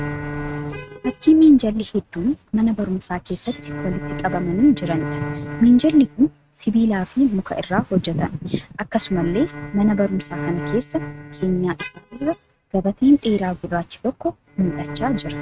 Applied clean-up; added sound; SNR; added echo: neural mask model RNNoise.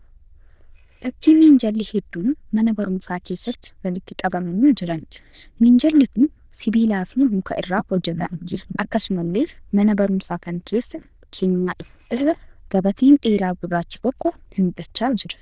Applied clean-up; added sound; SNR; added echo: neural diffusion model UNIVERSE++.